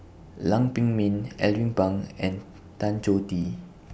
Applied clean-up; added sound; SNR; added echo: none; none; none; none.